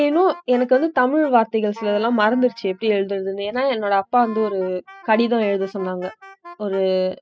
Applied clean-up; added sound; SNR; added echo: classical method spectral subtraction.